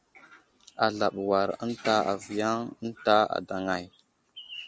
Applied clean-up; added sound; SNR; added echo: none; none; none; none.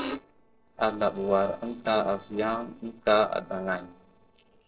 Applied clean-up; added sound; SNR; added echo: neural separator model SepFormer DNS4.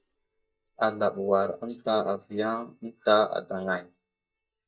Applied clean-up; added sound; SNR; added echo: neural mask model DeepFilterNet 3.